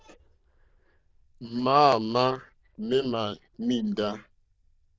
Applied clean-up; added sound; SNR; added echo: neural diffusion model UNIVERSE++.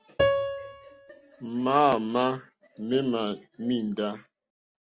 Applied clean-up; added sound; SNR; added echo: none; Piano; 4 dB; none.